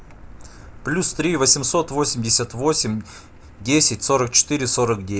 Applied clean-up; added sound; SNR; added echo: none; Car; 20 dB; none.